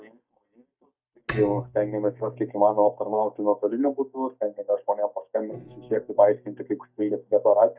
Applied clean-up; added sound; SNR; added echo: neural mask model DeepFilterNet 3.